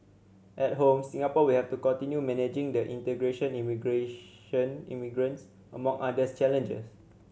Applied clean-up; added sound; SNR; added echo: none; none; none; none.